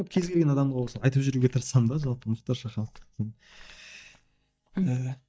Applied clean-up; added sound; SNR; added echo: neural mask model DeepFilterNet 3.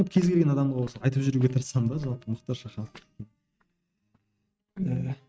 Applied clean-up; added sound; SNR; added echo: neural mask model RNNoise.